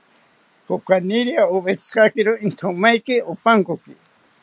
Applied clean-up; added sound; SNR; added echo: none; none; none; none.